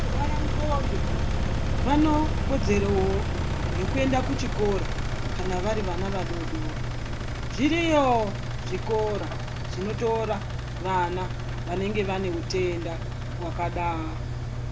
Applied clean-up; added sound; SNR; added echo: none; Engine; -1 dB; none.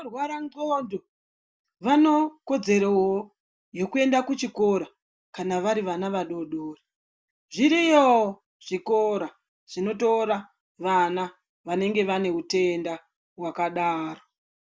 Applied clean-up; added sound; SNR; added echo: none; none; none; none.